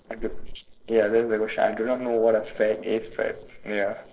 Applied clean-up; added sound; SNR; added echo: neural separator model SepFormer DNS4.